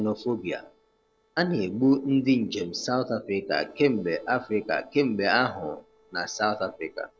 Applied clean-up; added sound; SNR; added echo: neural separator model SepFormer DNS4.